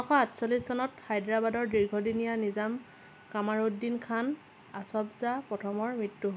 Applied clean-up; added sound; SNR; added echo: none; none; none; none.